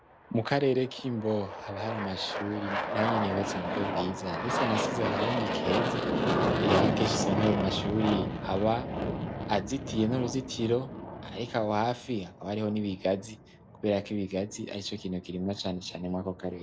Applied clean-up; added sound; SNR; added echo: none; Aircraft; 2 dB; none.